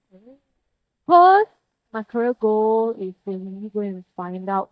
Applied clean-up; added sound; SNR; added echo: neural mask model DeepFilterNet 3.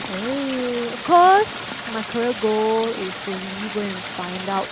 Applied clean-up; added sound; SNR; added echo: none; Stream; 8 dB; none.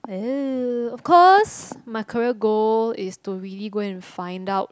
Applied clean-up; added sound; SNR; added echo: none; none; none; none.